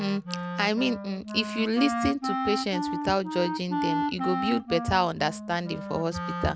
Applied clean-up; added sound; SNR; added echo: none; Wind instrument, woodwind instrument; 4 dB; none.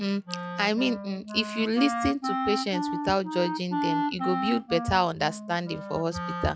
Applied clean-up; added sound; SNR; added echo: classical method log-MMSE.